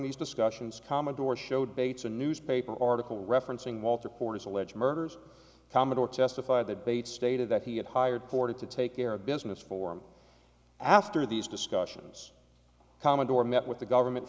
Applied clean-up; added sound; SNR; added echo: none; none; none; none.